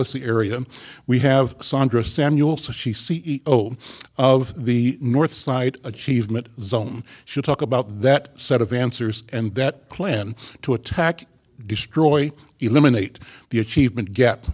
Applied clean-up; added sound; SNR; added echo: none; none; none; none.